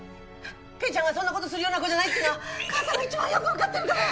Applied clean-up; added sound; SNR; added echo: none; none; none; none.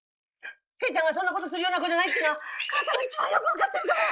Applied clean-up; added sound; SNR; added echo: neural mask model Resemble Enhance denoiser.